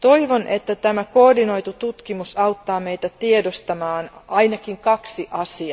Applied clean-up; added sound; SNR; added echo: none; none; none; none.